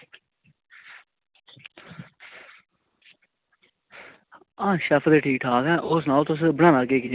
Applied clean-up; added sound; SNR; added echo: none; none; none; none.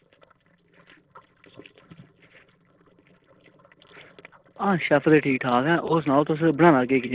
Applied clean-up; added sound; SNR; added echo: neural separator model SepFormer DNS4.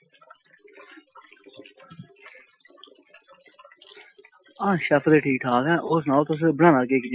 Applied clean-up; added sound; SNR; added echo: classical method Wiener filter.